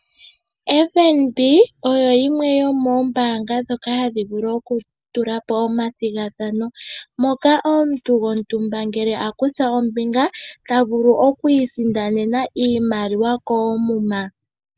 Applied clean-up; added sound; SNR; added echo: none; none; none; none.